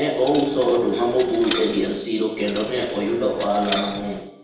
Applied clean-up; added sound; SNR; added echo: none; Coin (dropping); 13 dB; reverberation time 0.8 s.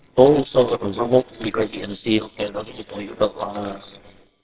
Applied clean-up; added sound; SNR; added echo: neural separator model SepFormer WHAMR!.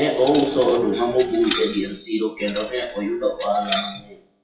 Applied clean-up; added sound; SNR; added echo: classical method WPE with log-MMSE.